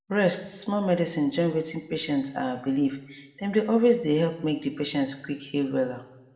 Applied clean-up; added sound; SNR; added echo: none; none; none; reverberation time 0.8 s.